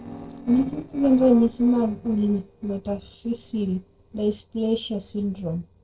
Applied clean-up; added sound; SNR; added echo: neural separator model SepFormer DNS4.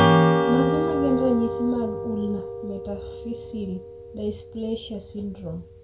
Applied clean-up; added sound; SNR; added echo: none; Strum; -3 dB; reverberation time 0.2 s.